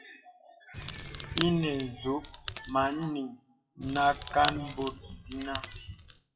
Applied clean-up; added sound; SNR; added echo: classical method WPE with log-MMSE.